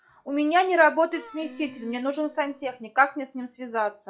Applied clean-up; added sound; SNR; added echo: classical method log-MMSE.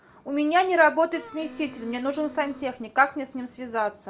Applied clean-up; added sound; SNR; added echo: none; Wind instrument, woodwind instrument; 18 dB; none.